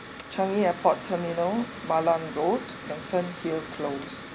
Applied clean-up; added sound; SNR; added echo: none; Mechanical fan; 12 dB; none.